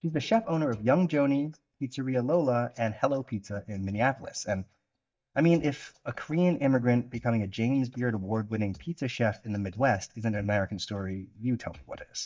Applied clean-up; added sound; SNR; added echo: neural mask model DeepFilterNet 3.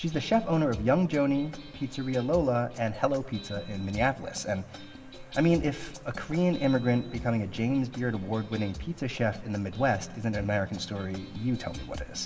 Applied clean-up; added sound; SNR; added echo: none; Water; 18 dB; reverberation time 1.5 s.